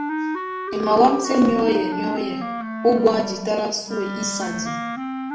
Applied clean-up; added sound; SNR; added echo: none; Wind instrument, woodwind instrument; 6 dB; reverberation time 0.8 s.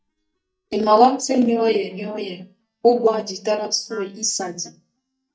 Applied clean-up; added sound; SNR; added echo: neural mask model DeepFilterNet 3.